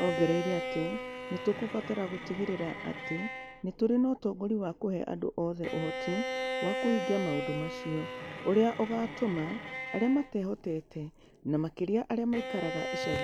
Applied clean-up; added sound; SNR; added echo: none; Bowed string instrument; 6 dB; none.